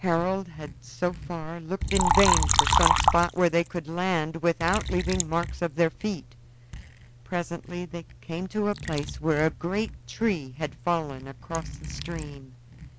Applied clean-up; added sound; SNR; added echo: none; Liquid; 2 dB; none.